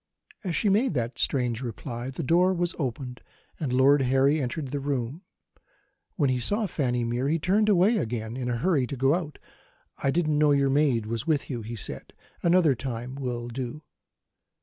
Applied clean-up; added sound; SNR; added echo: none; none; none; none.